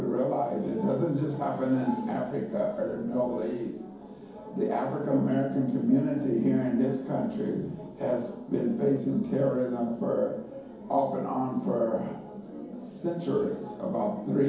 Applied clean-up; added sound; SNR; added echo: none; none; none; reverberation time 1.2 s.